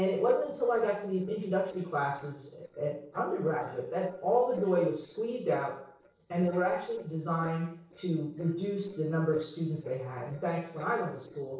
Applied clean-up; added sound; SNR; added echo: neural separator model SepFormer DNS4.